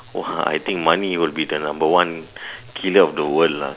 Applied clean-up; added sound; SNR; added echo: none; none; none; none.